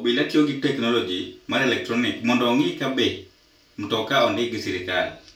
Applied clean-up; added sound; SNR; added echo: none; none; none; reverberation time 0.3 s.